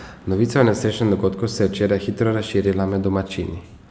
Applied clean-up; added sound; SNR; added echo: none; none; none; none.